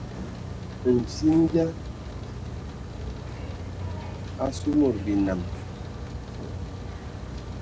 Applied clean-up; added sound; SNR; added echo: none; Rain; 6 dB; none.